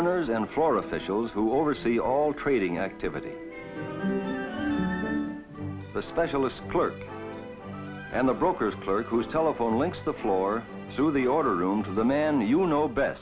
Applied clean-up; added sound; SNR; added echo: none; none; none; none.